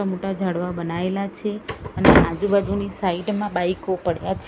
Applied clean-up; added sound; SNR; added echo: none; none; none; none.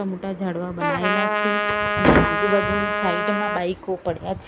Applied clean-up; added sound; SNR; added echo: none; Trumpet; -1 dB; none.